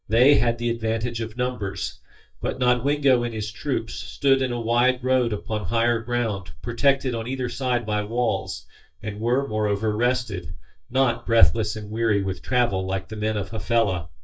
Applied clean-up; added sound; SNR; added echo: neural mask model DeepFilterNet 3.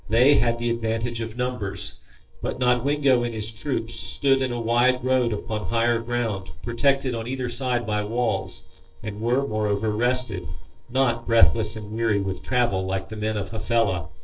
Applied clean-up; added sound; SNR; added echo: neural separator model SepFormer DNS4.